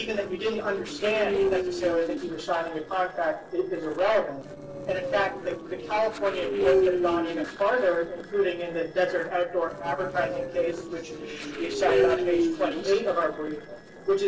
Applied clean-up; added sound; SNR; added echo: neural separator model SepFormer DNS4.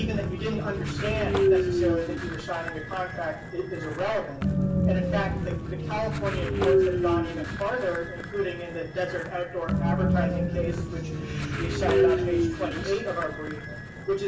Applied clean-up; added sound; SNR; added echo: none; Train; -4 dB; reverberation time 0.8 s.